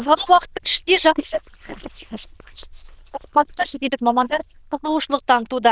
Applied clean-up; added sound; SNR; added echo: neural diffusion model UNIVERSE++.